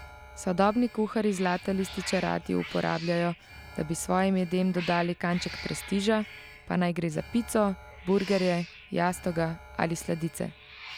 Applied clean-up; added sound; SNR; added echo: none; Cat + Alarm; 15 dB; none.